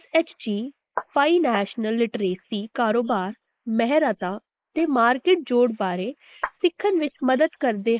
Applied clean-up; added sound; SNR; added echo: neural mask model Resemble Enhance denoiser.